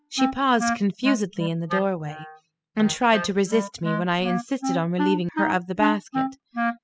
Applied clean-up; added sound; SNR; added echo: classical method spectral subtraction.